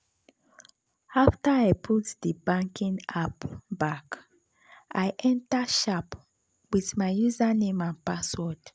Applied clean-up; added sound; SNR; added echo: none; none; none; none.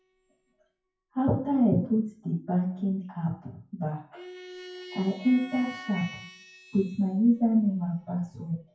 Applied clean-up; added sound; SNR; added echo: classical method WPE with log-MMSE.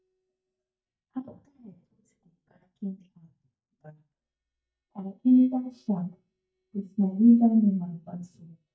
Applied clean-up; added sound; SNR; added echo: neural mask model DeepFilterNet 3.